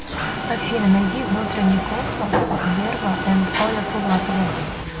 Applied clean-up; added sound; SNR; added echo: none; Mechanisms; 5 dB; none.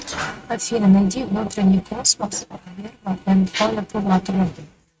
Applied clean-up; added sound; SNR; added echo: neural mask model RNNoise.